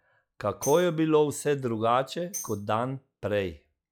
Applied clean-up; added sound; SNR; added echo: classical method log-MMSE.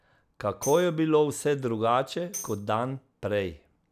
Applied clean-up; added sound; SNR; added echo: none; Tambourine; 17 dB; none.